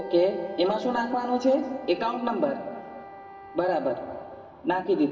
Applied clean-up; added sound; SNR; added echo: none; Wind instrument, woodwind instrument; 18 dB; reverberation time 2.0 s.